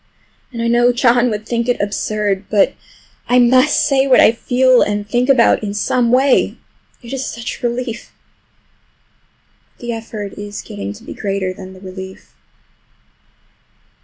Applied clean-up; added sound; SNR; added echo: none; none; none; none.